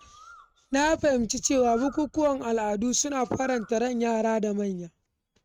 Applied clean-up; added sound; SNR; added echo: neural mask model RNNoise.